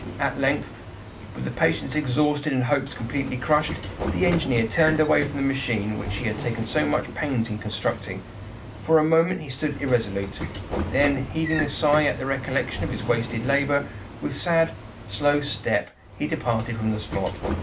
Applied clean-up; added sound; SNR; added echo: none; Sliding door / Train; 9 dB; none.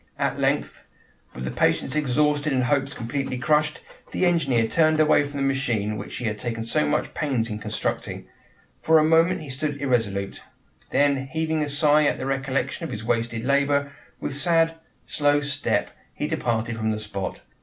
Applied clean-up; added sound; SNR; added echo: none; none; none; none.